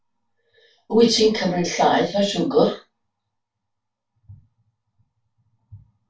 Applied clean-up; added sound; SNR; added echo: none; none; none; reverberation time 0.2 s.